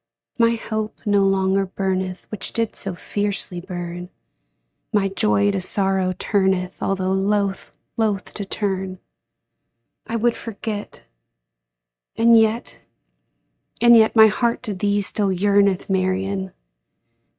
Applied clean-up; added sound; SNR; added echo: neural mask model RNNoise.